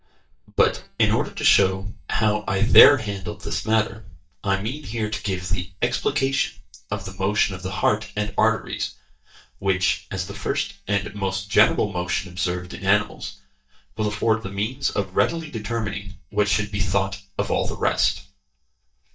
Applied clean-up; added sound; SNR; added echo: neural mask model DeepFilterNet 3.